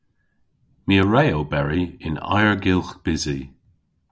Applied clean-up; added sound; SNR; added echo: none; none; none; none.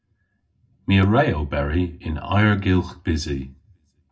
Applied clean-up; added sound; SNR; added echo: none; none; none; reverberation time 0.2 s.